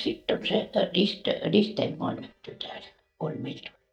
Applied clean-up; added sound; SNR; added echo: neural mask model DeepFilterNet 3.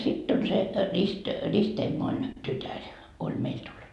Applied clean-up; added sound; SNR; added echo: none; none; none; none.